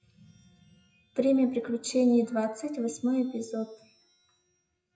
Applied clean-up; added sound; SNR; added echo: classical method WPE with log-MMSE.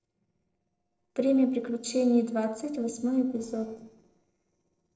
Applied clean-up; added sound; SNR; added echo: neural separator model SepFormer DNS4.